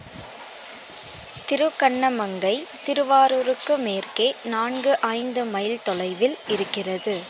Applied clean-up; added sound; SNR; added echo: none; none; none; none.